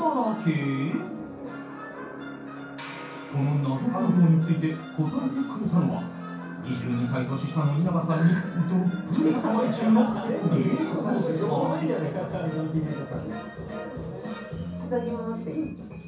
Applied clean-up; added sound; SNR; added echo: none; none; none; reverberation time 0.6 s.